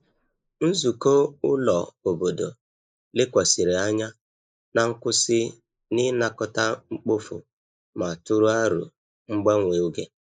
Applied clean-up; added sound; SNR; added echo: neural mask model Resemble Enhance denoiser.